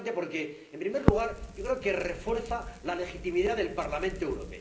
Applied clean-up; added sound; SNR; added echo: none; Crackle; 4 dB; reverberation time 0.5 s.